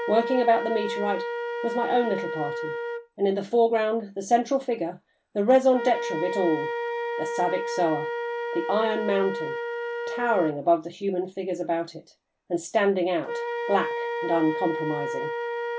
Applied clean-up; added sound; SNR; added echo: none; Wind instrument, woodwind instrument; 5 dB; none.